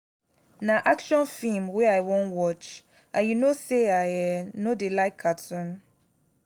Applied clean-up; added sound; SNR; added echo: none; none; none; none.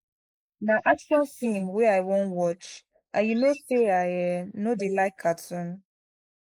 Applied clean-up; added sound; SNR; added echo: neural mask model Resemble Enhance denoiser.